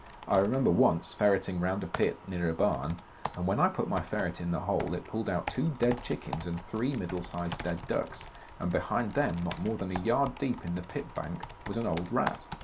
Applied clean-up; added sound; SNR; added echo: none; Computer keyboard; 12 dB; none.